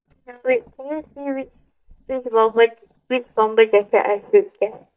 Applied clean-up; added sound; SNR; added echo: neural mask model DeepFilterNet 3.